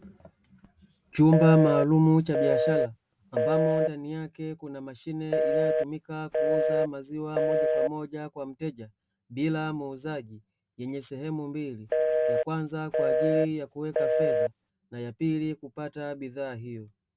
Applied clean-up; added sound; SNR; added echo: none; Telephone; -2 dB; none.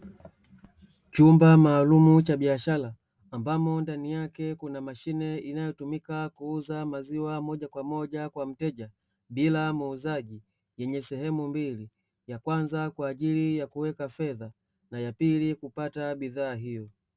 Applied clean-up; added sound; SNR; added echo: none; none; none; none.